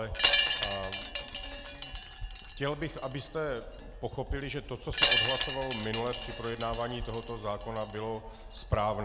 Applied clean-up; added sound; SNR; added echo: none; Wind chime; -4 dB; none.